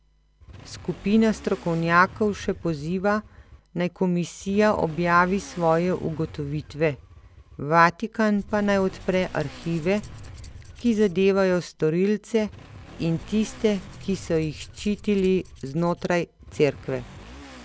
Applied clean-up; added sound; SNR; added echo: none; Motorcycle / Accelerating, revving, vroom + Tools; 19 dB; none.